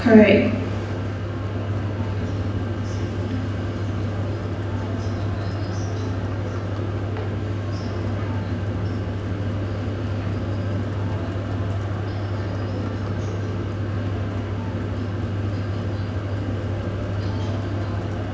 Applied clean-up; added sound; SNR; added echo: none; Crowd; 11 dB; reverberation time 0.9 s.